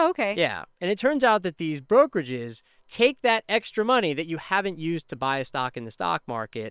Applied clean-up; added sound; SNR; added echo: neural separator model SepFormer WHAM!.